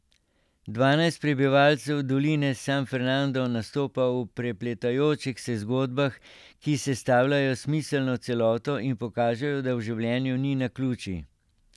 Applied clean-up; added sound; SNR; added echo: none; none; none; none.